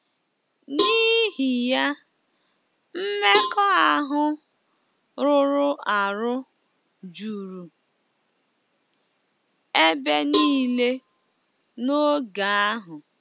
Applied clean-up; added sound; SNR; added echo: none; Cowbell; 6 dB; none.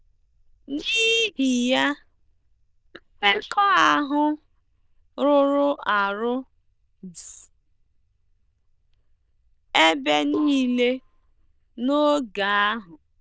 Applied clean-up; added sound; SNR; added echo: neural diffusion model UNIVERSE++.